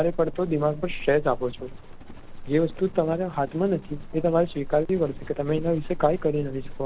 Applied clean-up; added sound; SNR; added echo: none; Livestock, farm animals, working animals; 10 dB; none.